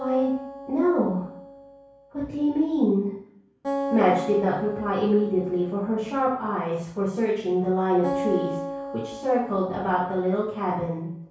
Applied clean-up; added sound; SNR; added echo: none; Acoustic guitar; 10 dB; reverberation time 0.6 s.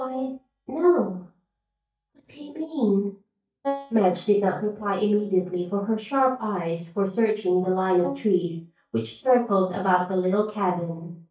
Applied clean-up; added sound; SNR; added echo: neural mask model DeepFilterNet 3.